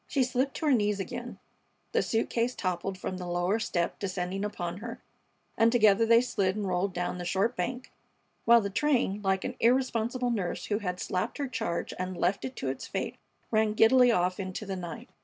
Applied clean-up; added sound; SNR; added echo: none; none; none; none.